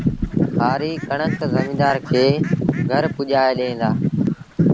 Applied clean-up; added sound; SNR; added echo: none; Fowl; 18 dB; none.